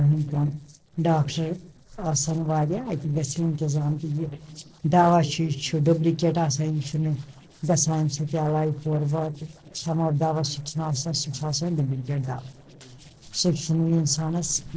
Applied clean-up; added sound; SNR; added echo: neural separator model SepFormer DNS4.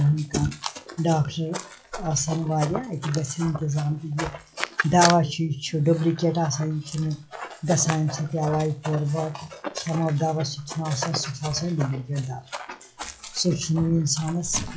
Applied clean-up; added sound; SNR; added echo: classical method log-MMSE.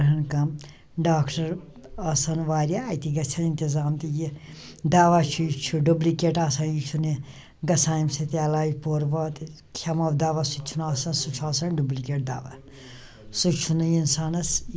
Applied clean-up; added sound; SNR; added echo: none; none; none; none.